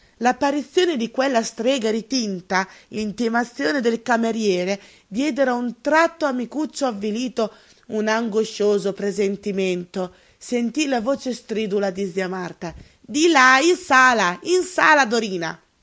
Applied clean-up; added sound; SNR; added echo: none; none; none; none.